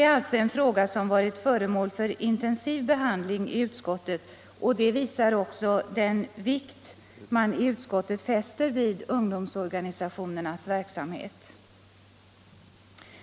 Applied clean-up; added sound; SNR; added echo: none; none; none; none.